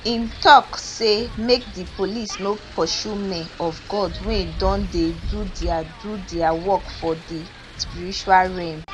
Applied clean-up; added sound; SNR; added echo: none; Wind; 11 dB; none.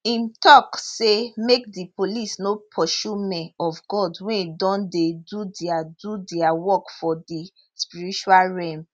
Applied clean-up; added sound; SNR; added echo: none; none; none; none.